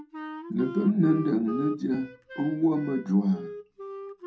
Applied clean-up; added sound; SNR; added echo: none; Wind instrument, woodwind instrument; 13 dB; reverberation time 0.2 s.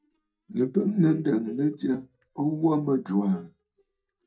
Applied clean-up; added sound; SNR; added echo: neural mask model DeepFilterNet 3.